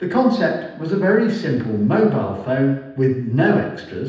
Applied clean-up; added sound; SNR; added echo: none; none; none; reverberation time 0.9 s.